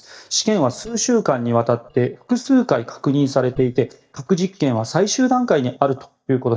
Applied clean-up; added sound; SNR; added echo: neural mask model DeepFilterNet 3.